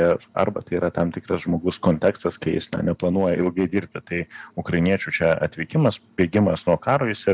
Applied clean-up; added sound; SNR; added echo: none; none; none; none.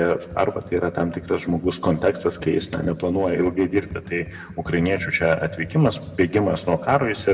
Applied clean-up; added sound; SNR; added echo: none; Computer keyboard; 18 dB; reverberation time 1.0 s.